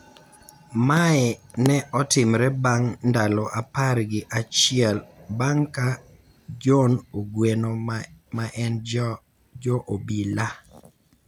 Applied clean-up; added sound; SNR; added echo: none; none; none; none.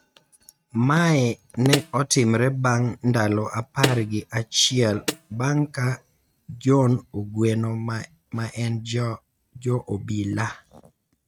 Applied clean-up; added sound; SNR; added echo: neural mask model RNNoise.